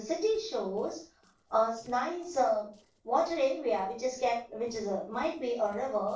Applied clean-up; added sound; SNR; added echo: neural separator model SepFormer DNS4.